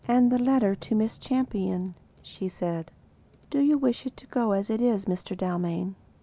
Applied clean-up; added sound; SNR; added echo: none; none; none; none.